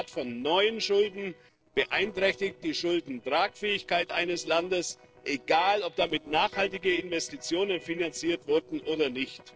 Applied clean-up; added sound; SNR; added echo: neural separator model SepFormer DNS4.